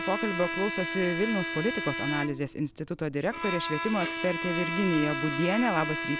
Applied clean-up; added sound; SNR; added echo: none; Bowed string instrument; 4 dB; none.